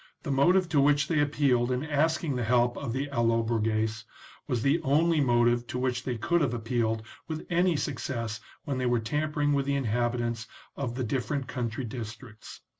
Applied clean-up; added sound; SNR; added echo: none; none; none; none.